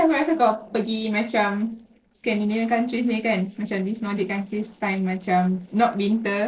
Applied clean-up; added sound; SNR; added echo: neural separator model SepFormer DNS4.